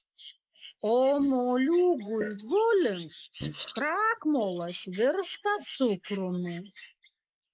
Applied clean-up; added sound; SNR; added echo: neural mask model Resemble Enhance denoiser.